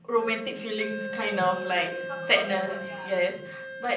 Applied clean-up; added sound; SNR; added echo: none; Wind instrument, woodwind instrument; 8 dB; reverberation time 0.6 s.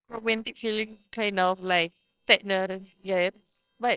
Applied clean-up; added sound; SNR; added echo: neural separator model SepFormer WHAMR!.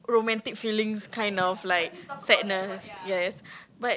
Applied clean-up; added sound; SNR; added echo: none; none; none; none.